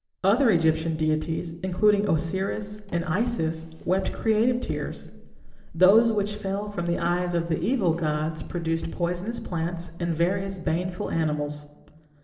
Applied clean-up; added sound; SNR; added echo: neural separator model SepFormer DNS4.